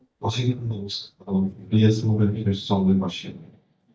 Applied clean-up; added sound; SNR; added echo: neural mask model DeepFilterNet 3.